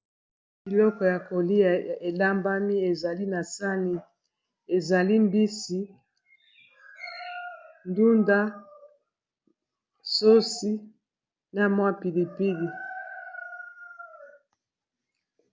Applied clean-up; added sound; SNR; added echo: none; none; none; none.